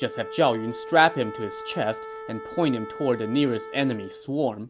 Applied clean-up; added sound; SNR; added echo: none; Wind instrument, woodwind instrument; 12 dB; none.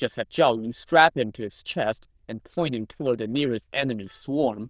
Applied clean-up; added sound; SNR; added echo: neural diffusion model UNIVERSE++.